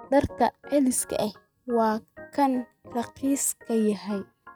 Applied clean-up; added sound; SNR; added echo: neural mask model RNNoise.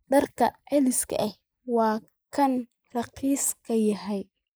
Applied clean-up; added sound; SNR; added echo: neural mask model Resemble Enhance denoiser.